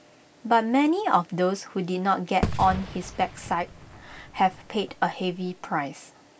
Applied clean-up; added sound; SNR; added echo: none; Fireworks; 9 dB; none.